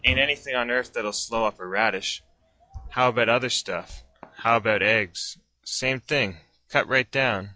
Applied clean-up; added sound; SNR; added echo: classical method log-MMSE.